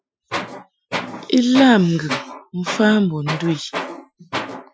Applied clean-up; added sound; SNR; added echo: classical method Wiener filter.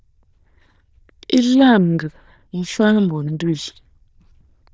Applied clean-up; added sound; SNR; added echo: neural diffusion model UNIVERSE++.